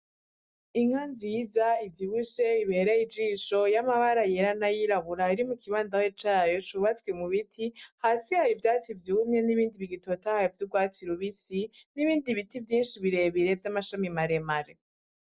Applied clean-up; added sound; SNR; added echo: none; none; none; none.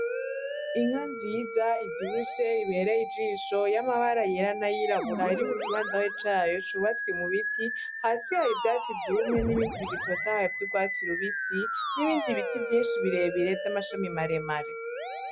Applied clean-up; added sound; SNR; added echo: none; Musical instrument; 4 dB; none.